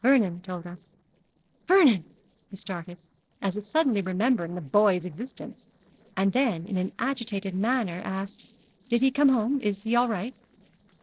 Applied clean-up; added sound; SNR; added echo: neural separator model SepFormer DNS4.